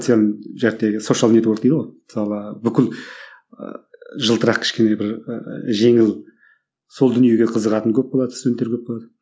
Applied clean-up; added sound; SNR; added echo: none; none; none; none.